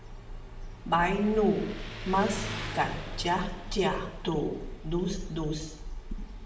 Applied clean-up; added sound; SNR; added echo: none; Motorcycle; 13 dB; reverberation time 0.7 s.